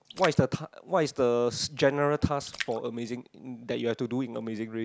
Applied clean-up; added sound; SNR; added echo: none; Splash, splatter; 17 dB; none.